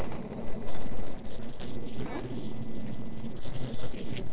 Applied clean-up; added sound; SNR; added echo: neural separator model SepFormer DNS4.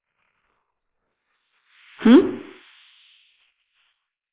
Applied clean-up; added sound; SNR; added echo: neural mask model Resemble Enhance denoiser.